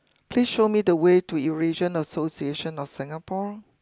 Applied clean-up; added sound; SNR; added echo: none; none; none; none.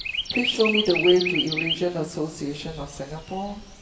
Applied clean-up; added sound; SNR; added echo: none; Chirp, tweet; 4 dB; reverberation time 1.0 s.